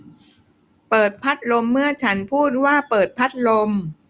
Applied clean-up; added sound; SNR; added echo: none; none; none; none.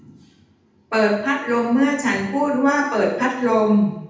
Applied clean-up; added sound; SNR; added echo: none; none; none; reverberation time 0.8 s.